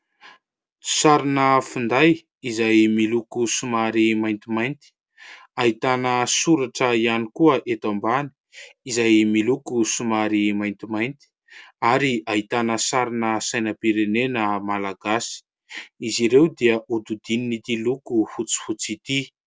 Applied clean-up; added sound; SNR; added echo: none; none; none; none.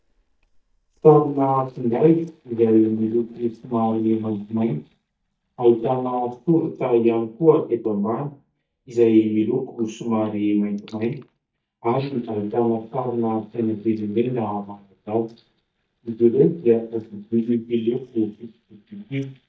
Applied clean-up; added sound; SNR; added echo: neural mask model DeepFilterNet 3.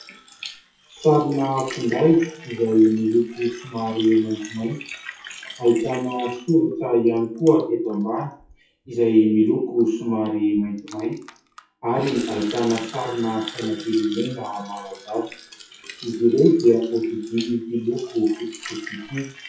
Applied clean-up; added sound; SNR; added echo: classical method WPE with log-MMSE.